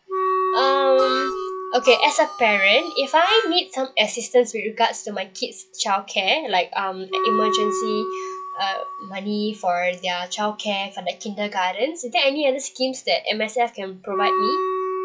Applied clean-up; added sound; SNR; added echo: classical method log-MMSE.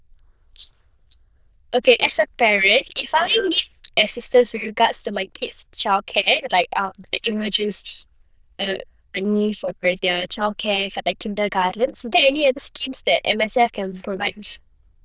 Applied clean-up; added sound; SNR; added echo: neural diffusion model UNIVERSE++.